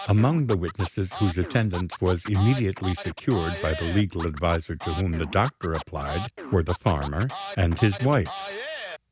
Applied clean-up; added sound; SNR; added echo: none; Scratching (performance technique); 13 dB; none.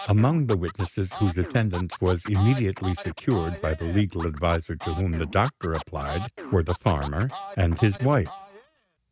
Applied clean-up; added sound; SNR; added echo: neural mask model RNNoise.